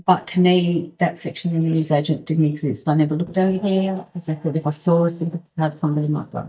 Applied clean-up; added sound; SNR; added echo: neural mask model DeepFilterNet 3.